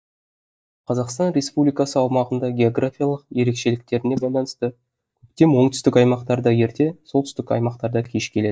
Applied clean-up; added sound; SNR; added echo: neural mask model DeepFilterNet 3.